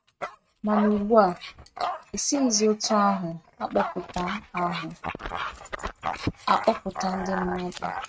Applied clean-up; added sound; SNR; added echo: neural mask model RNNoise.